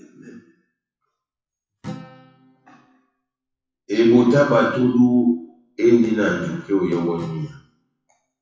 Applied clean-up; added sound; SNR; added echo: classical method WPE with log-MMSE.